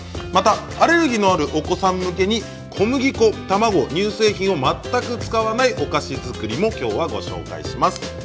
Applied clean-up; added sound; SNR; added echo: none; none; none; none.